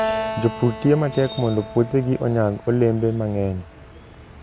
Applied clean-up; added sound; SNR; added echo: none; Keyboard (musical); 11 dB; none.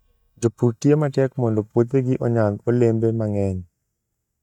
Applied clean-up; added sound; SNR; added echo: neural mask model DeepFilterNet 3.